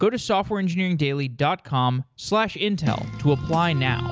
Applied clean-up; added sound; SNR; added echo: none; none; none; none.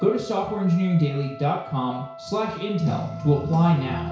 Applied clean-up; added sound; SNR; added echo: none; Trumpet; 17 dB; reverberation time 0.6 s.